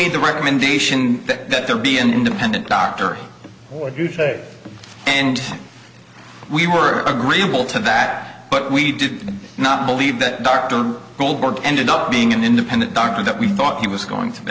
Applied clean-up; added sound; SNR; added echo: none; none; none; none.